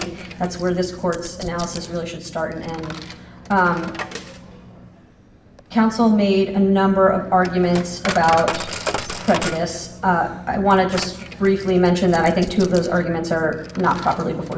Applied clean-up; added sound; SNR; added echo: none; Coin (dropping); 13 dB; reverberation time 0.9 s.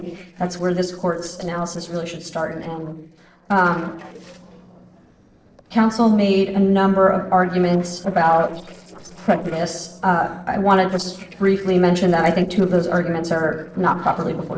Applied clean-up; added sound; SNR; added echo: neural separator model SepFormer DNS4.